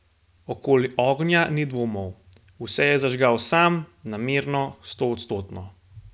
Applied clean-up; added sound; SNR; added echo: none; none; none; none.